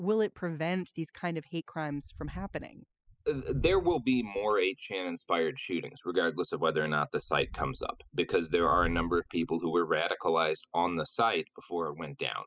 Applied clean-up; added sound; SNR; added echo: classical method spectral subtraction.